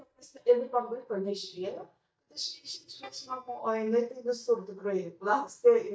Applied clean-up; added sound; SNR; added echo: neural mask model DeepFilterNet 3.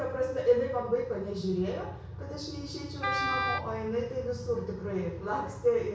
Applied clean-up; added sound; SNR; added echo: none; Wind instrument, woodwind instrument; 2 dB; reverberation time 0.6 s.